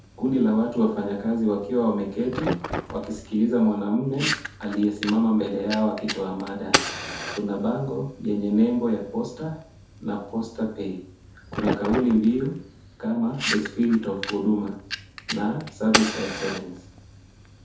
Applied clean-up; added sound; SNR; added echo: none; Fire; 8 dB; reverberation time 0.5 s.